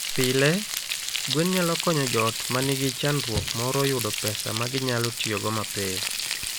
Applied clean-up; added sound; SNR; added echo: none; Frying (food); 3 dB; none.